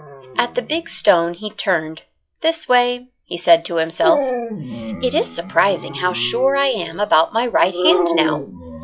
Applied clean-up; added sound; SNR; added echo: classical method log-MMSE.